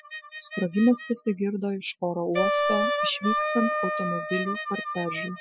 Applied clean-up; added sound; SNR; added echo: classical method spectral subtraction.